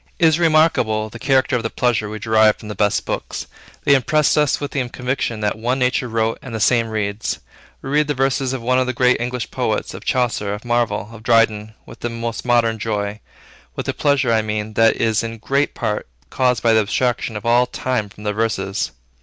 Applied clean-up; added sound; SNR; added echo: none; none; none; none.